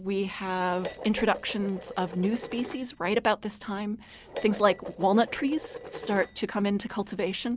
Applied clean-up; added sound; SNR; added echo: none; Dishes, pots, and pans; 13 dB; none.